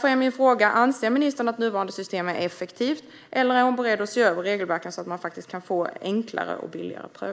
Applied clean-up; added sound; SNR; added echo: neural mask model Resemble Enhance denoiser.